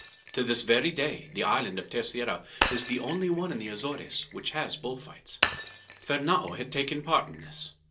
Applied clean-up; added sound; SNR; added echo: none; Shatter; 7 dB; reverberation time 0.2 s.